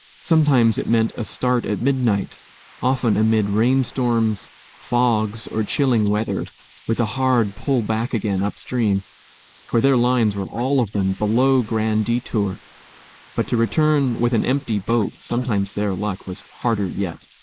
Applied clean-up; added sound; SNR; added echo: neural mask model Resemble Enhance denoiser.